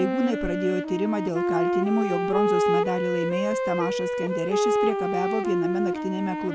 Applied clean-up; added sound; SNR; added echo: none; Wind instrument, woodwind instrument; -2 dB; none.